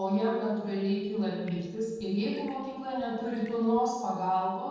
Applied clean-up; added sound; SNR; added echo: neural separator model SepFormer DNS4.